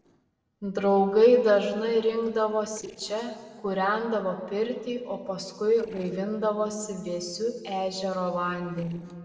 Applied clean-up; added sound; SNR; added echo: neural separator model SepFormer DNS4.